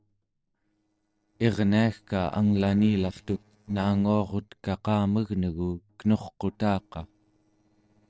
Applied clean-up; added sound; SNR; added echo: neural separator model SepFormer DNS4.